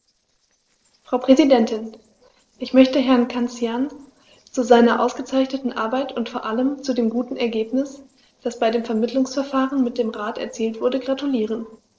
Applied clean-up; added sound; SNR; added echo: neural separator model SepFormer DNS4.